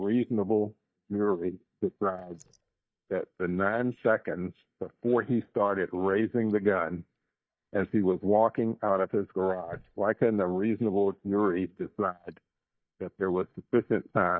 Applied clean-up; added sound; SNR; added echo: neural mask model DeepFilterNet 3.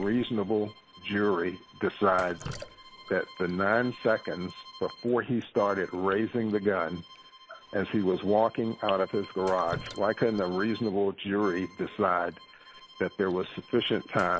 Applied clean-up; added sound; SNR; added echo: none; Drip + Bowed string instrument; 19 dB; none.